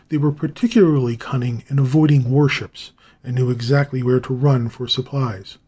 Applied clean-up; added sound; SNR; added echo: none; none; none; none.